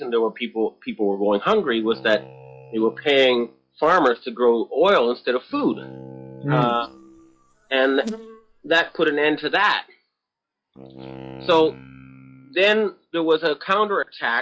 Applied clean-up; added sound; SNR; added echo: classical method log-MMSE.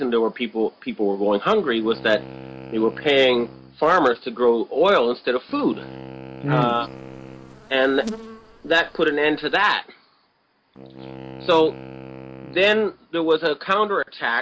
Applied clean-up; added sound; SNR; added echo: none; Wind instrument, woodwind instrument + Insect; 17 dB; none.